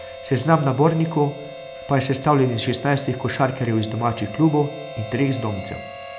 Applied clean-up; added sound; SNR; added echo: none; Harmonica; 14 dB; none.